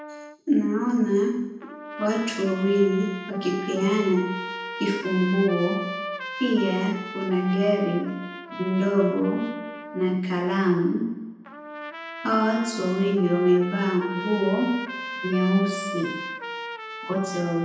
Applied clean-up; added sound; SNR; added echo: none; Trumpet; 11 dB; reverberation time 0.8 s.